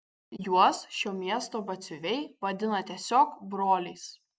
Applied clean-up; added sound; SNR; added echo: none; none; none; none.